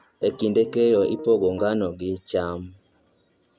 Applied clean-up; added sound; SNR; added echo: none; Piano; 15 dB; none.